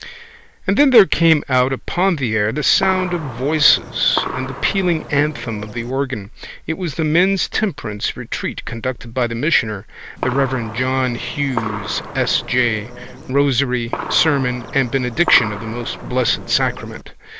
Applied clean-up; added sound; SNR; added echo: none; Gunshot, gunfire; 10 dB; none.